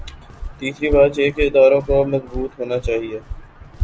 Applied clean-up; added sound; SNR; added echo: none; Walk, footsteps; 11 dB; none.